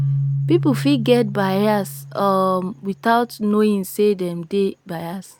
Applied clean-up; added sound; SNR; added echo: none; Keyboard (musical); 8 dB; none.